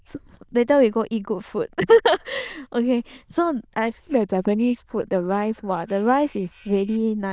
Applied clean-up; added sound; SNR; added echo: neural diffusion model UNIVERSE++.